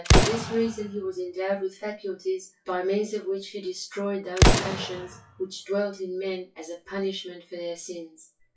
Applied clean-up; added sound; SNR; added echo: classical method WPE with log-MMSE.